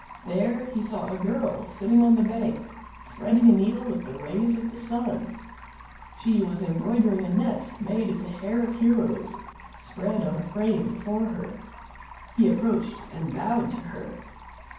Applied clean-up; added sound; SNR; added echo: none; Stream; 20 dB; reverberation time 0.9 s.